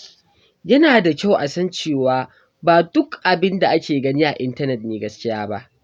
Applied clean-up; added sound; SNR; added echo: none; none; none; none.